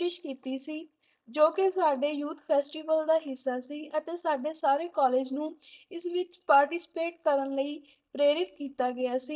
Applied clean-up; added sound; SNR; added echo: neural mask model DeepFilterNet 3.